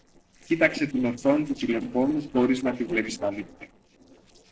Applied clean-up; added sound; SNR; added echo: neural separator model SepFormer DNS4.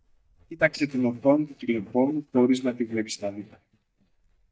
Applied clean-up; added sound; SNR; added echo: neural mask model DeepFilterNet 3.